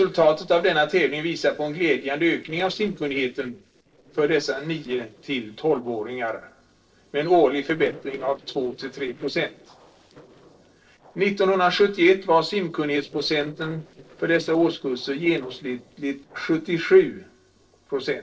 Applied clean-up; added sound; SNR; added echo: neural separator model SepFormer DNS4.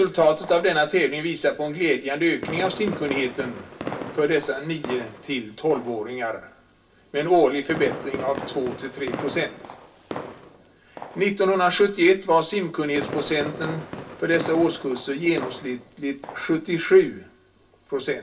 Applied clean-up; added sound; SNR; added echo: none; Fireworks; 13 dB; reverberation time 0.2 s.